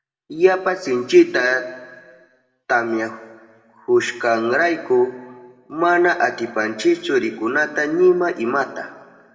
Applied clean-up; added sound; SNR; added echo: none; none; none; reverberation time 1.1 s.